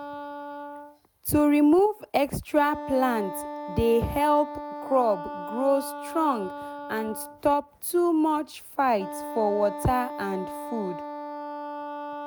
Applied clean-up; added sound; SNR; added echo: none; Wind instrument, woodwind instrument; 11 dB; none.